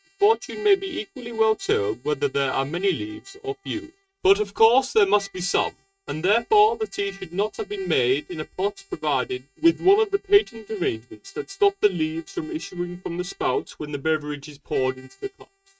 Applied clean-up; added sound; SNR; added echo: neural mask model RNNoise.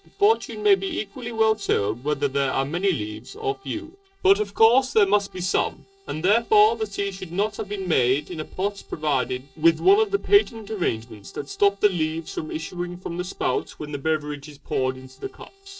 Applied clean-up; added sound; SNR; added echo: neural separator model SepFormer DNS4.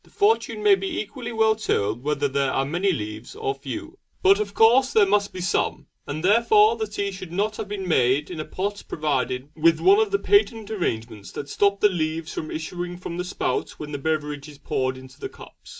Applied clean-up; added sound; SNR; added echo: none; none; none; none.